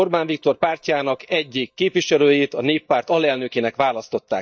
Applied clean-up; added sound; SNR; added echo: neural mask model DeepFilterNet 3.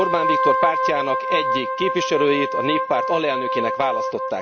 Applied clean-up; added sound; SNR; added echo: none; Wind instrument, woodwind instrument; -1 dB; none.